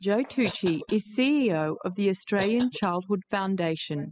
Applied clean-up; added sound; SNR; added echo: classical method spectral subtraction.